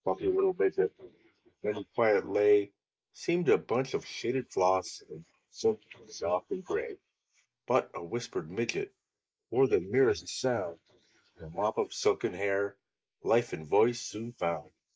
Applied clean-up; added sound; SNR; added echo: neural mask model Resemble Enhance denoiser.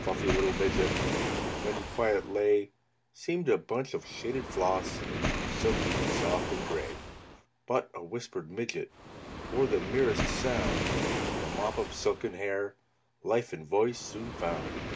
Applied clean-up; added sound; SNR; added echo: none; Waves, surf; 3 dB; none.